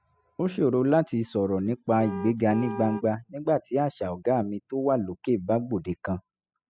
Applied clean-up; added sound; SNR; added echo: classical method spectral subtraction.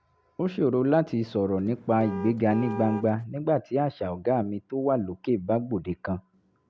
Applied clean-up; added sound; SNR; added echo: none; Car; 11 dB; none.